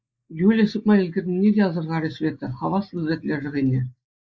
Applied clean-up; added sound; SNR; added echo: neural mask model Resemble Enhance denoiser.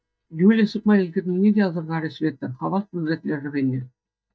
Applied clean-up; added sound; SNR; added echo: neural mask model DeepFilterNet 3.